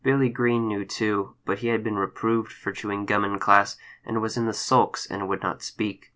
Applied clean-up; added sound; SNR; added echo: none; none; none; none.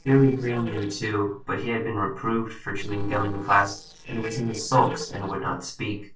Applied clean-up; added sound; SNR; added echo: neural separator model SepFormer DNS4.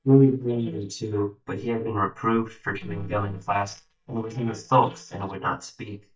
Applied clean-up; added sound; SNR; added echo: neural mask model DeepFilterNet 3.